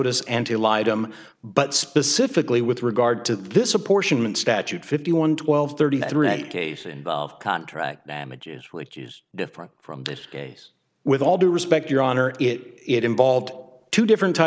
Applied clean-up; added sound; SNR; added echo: none; none; none; none.